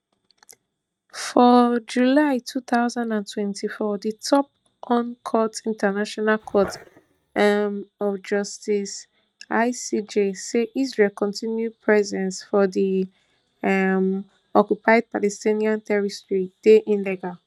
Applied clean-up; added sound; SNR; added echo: neural mask model RNNoise.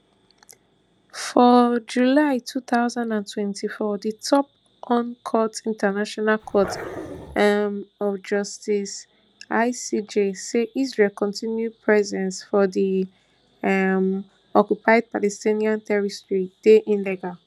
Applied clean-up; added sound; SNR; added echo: none; Growling; 12 dB; none.